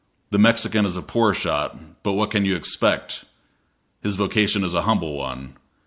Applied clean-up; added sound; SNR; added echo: none; none; none; none.